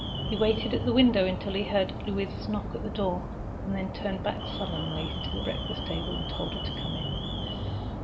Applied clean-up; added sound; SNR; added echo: none; Alarm; 3 dB; reverberation time 0.4 s.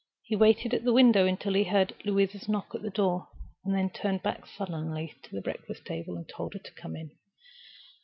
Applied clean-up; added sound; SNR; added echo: none; none; none; none.